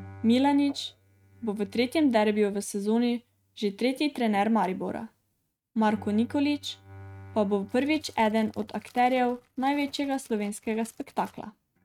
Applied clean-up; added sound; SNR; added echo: neural mask model RNNoise.